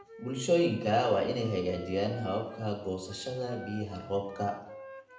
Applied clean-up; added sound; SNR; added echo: none; Wind instrument, woodwind instrument; 17 dB; reverberation time 0.7 s.